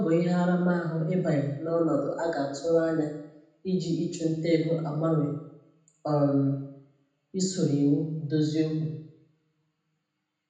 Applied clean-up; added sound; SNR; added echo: none; none; none; reverberation time 0.8 s.